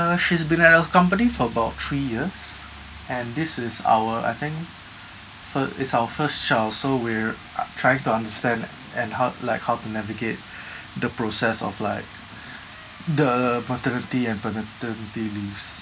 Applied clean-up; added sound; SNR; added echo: none; none; none; none.